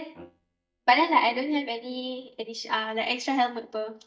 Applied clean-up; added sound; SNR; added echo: neural mask model DeepFilterNet 3.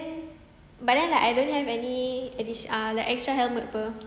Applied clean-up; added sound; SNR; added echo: none; none; none; none.